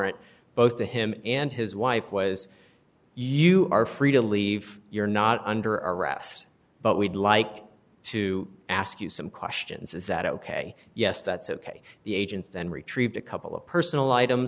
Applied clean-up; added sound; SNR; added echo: none; none; none; none.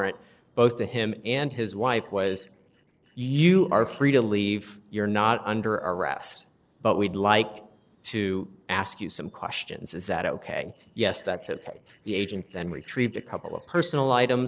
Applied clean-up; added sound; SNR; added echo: neural separator model SepFormer DNS4.